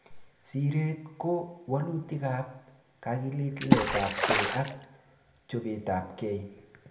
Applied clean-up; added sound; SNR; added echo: none; Water / Splash, splatter; -4 dB; reverberation time 0.9 s.